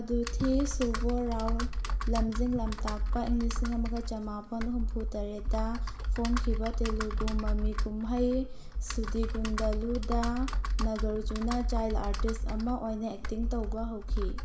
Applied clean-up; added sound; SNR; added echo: none; Computer keyboard; -2 dB; reverberation time 1.3 s.